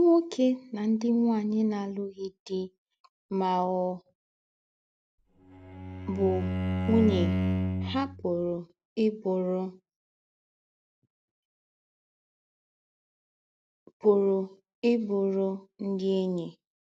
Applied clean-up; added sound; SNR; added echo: none; Bowed string instrument; 1 dB; none.